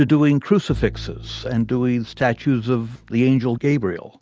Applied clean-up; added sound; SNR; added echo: none; Bowed string instrument; 17 dB; none.